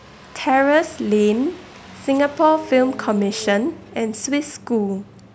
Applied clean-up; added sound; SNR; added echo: none; Engine starting; 19 dB; none.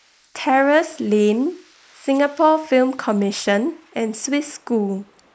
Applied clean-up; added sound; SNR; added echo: neural mask model Resemble Enhance denoiser.